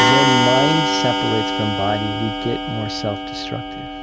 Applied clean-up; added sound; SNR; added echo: none; Clock; -3 dB; none.